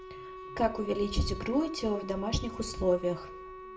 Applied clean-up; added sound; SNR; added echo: none; Wind instrument, woodwind instrument; 13 dB; reverberation time 0.3 s.